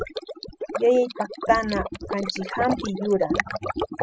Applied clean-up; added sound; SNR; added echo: classical method spectral subtraction.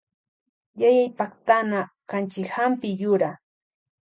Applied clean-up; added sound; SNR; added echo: none; none; none; none.